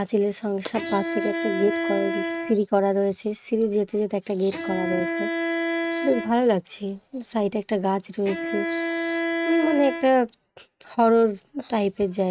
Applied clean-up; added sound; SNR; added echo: neural mask model RNNoise.